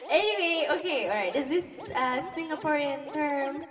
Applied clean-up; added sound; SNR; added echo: none; Scratching (performance technique); 16 dB; reverberation time 2.0 s.